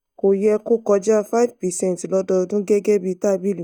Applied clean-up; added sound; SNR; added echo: neural mask model DeepFilterNet 3.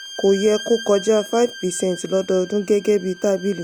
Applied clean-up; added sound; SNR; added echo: none; Bowed string instrument; 16 dB; none.